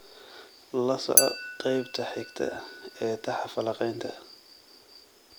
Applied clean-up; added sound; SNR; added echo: none; Chink, clink; 2 dB; none.